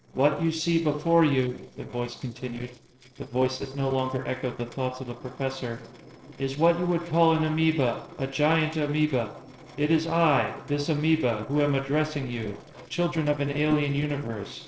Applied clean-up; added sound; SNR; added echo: neural separator model SepFormer DNS4.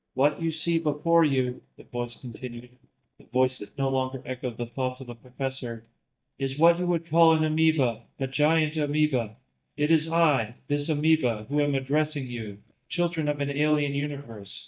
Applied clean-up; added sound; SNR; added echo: neural mask model DeepFilterNet 3.